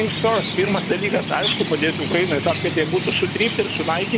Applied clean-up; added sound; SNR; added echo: none; Chirp, tweet; 5 dB; none.